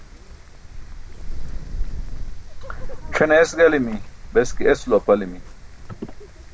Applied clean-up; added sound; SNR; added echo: none; Wind; 6 dB; none.